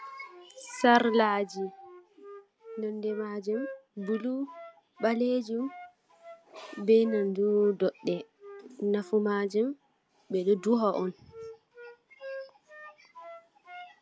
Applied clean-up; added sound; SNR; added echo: none; Wind instrument, woodwind instrument; 18 dB; none.